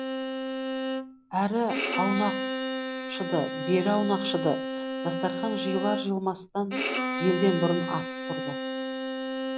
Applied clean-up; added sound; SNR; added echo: none; Bowed string instrument; 2 dB; none.